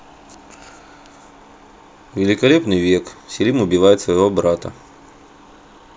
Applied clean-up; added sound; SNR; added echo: none; none; none; none.